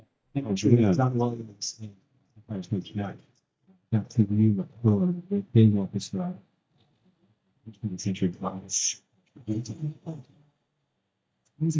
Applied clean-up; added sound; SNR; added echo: neural mask model DeepFilterNet 3.